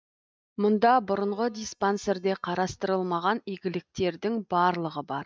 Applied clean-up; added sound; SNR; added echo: neural mask model DeepFilterNet 3.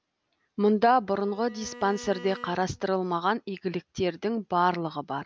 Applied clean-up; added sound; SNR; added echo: none; Bowed string instrument; 19 dB; none.